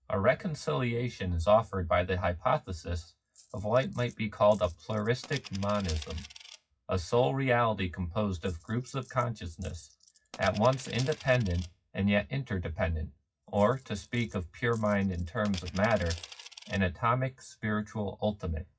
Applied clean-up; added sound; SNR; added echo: classical method WPE with log-MMSE.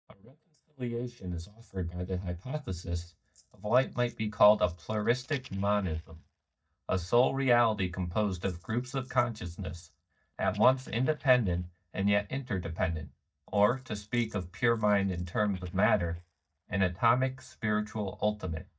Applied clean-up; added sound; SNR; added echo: neural mask model DeepFilterNet 3.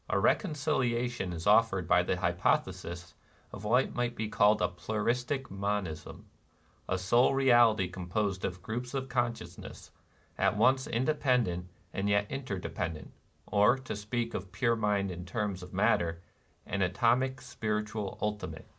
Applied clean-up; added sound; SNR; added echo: none; none; none; none.